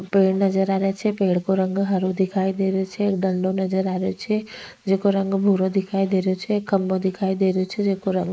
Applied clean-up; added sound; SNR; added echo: neural mask model Resemble Enhance denoiser.